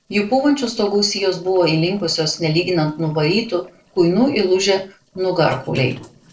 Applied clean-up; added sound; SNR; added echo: neural separator model SepFormer DNS4.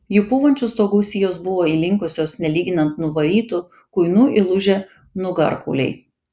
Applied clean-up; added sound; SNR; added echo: none; none; none; none.